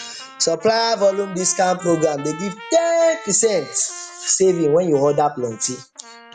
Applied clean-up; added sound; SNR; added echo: none; Trumpet; 19 dB; none.